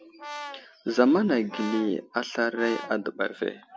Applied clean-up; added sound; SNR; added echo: none; Brass instrument; 14 dB; none.